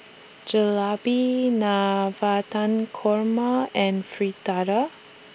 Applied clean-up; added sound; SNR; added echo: none; none; none; none.